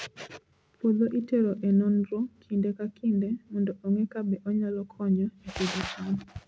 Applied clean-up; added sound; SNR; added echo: none; none; none; none.